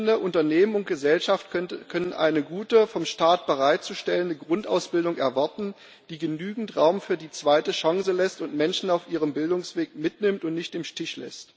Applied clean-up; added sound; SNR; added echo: none; none; none; none.